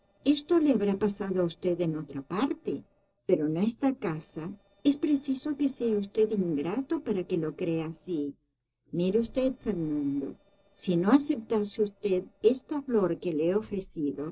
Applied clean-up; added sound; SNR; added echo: neural separator model SepFormer DNS4.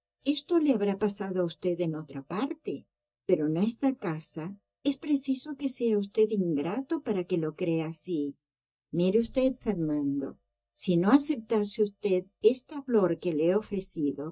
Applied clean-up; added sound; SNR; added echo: neural mask model DeepFilterNet 3.